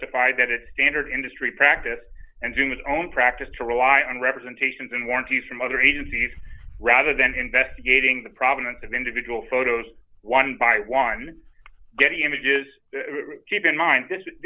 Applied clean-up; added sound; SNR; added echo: none; Dog; 19 dB; none.